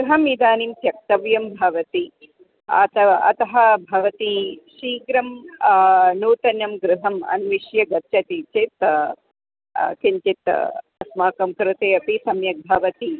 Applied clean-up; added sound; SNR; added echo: none; none; none; none.